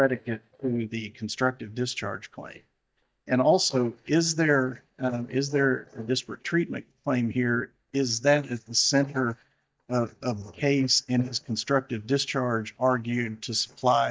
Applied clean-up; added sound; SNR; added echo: neural mask model DeepFilterNet 3.